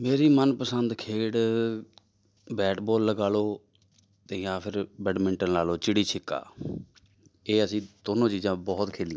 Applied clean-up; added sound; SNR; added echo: none; none; none; none.